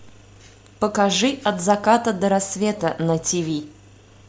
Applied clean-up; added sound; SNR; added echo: none; none; none; none.